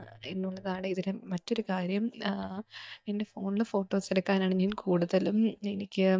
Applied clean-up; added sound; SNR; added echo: neural mask model DeepFilterNet 3.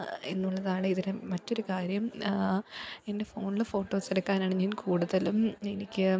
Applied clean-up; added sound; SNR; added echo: none; none; none; none.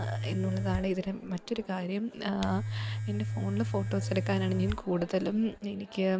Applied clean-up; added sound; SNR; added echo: none; Domestic sounds, home sounds; 4 dB; none.